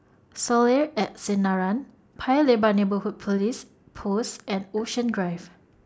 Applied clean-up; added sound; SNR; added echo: none; none; none; none.